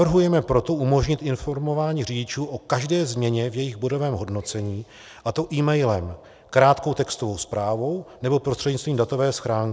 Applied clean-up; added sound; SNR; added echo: none; none; none; none.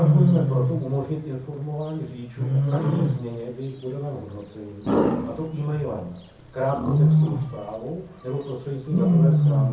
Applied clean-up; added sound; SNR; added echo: none; Wild animals; -4 dB; reverberation time 0.6 s.